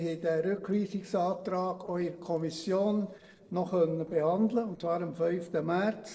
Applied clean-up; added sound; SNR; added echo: neural separator model SepFormer DNS4.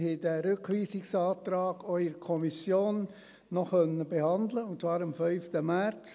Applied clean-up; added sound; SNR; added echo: none; none; none; none.